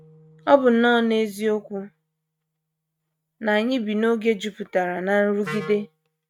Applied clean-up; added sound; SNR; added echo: neural mask model RNNoise.